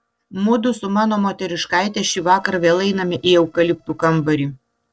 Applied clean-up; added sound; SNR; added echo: neural separator model SepFormer DNS4.